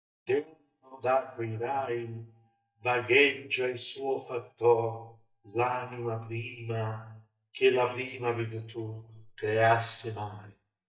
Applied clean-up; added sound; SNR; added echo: neural mask model DeepFilterNet 3.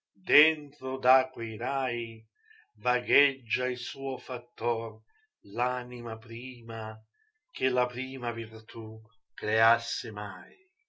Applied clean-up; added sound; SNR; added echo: none; none; none; none.